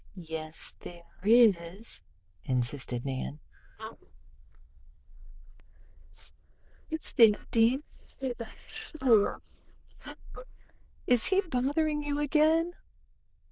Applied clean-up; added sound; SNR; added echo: neural diffusion model UNIVERSE++.